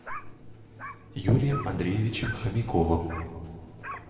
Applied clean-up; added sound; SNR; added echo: none; Dog; 15 dB; reverberation time 1.9 s.